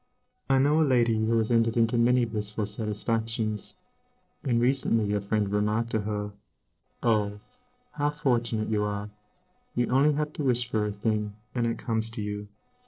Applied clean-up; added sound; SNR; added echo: neural separator model SepFormer DNS4.